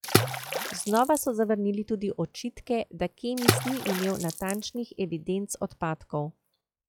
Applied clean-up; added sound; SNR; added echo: classical method log-MMSE.